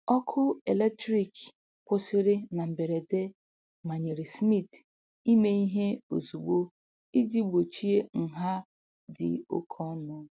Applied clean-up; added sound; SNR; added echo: none; none; none; none.